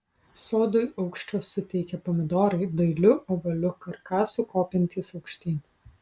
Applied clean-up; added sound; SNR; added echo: none; none; none; none.